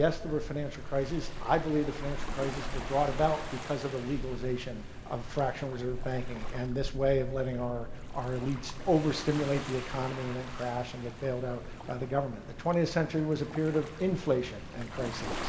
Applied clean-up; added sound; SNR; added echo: none; Waves, surf; 6 dB; reverberation time 1.7 s.